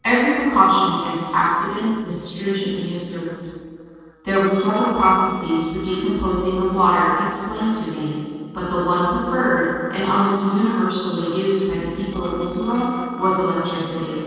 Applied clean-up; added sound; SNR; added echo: neural separator model SepFormer DNS4.